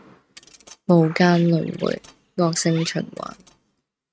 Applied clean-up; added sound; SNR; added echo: neural mask model RNNoise.